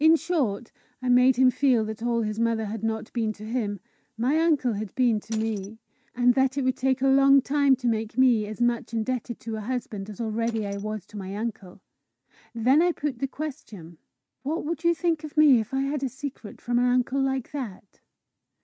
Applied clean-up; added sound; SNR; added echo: neural mask model RNNoise.